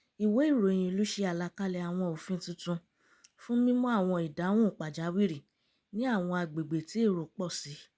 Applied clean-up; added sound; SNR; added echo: none; none; none; none.